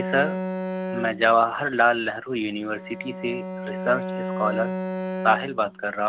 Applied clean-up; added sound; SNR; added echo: none; Bowed string instrument; 6 dB; none.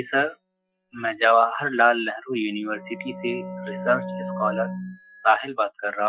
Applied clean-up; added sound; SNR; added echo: classical method Wiener filter.